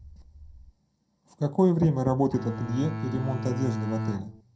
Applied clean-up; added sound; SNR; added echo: none; Bowed string instrument; 5 dB; reverberation time 0.2 s.